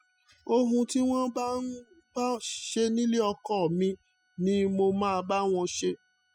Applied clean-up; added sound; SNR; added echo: classical method spectral subtraction.